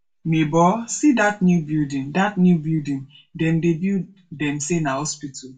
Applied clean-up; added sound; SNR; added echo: none; none; none; reverberation time 0.2 s.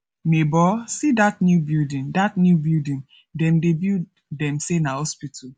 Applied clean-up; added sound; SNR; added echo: none; none; none; none.